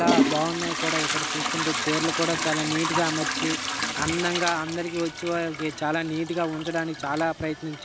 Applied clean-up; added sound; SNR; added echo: none; Trickle, dribble / Toilet flush / Hiss; 1 dB; none.